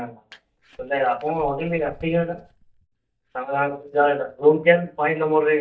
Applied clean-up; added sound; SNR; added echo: neural mask model DeepFilterNet 3.